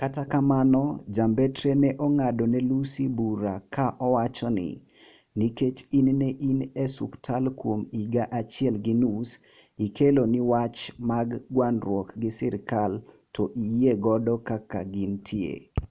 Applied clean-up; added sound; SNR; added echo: none; none; none; none.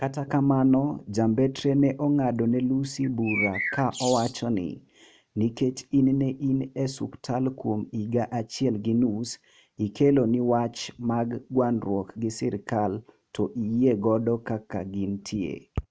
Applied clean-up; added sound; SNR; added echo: neural mask model RNNoise.